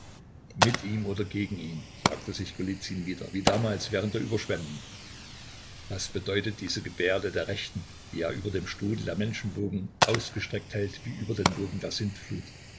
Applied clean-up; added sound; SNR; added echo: none; Fire; 4 dB; none.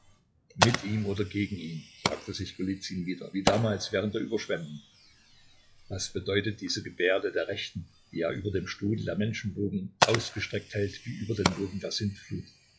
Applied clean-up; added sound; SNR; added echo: classical method log-MMSE.